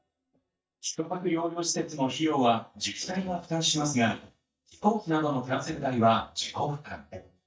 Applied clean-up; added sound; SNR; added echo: neural mask model DeepFilterNet 3.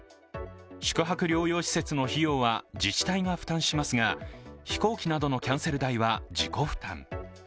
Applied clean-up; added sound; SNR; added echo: none; none; none; none.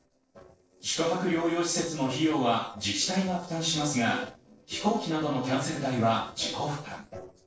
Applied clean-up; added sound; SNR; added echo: neural separator model SepFormer DNS4.